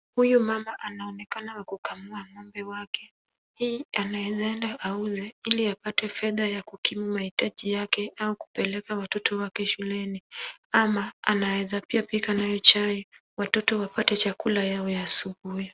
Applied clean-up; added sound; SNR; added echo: none; Hi-hat; 13 dB; none.